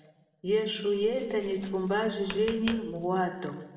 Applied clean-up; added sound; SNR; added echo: none; Tap; 15 dB; reverberation time 1.1 s.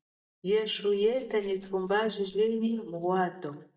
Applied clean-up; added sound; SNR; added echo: neural mask model DeepFilterNet 3.